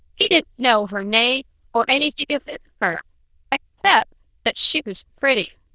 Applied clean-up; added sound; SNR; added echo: neural diffusion model UNIVERSE++.